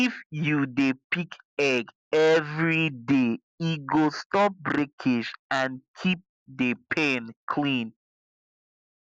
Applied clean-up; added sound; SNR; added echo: none; none; none; none.